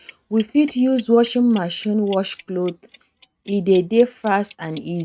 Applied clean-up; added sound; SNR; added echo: neural mask model RNNoise.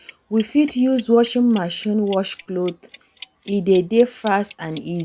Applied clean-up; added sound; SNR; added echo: none; Clock; 12 dB; none.